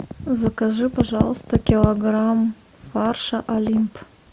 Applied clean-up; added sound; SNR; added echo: none; none; none; none.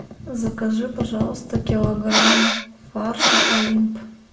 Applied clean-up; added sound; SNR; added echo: none; Breathing; -3 dB; reverberation time 0.6 s.